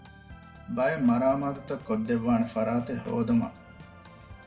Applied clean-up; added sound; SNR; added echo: none; Organ; 20 dB; reverberation time 0.6 s.